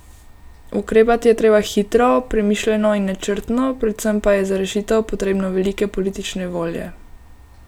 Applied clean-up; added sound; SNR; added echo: none; none; none; none.